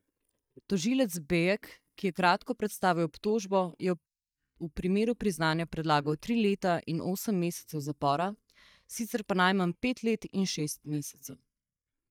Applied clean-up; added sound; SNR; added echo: neural mask model DeepFilterNet 3.